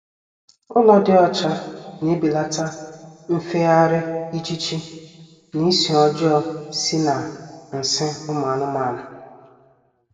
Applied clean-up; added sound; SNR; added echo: none; none; none; reverberation time 1.5 s.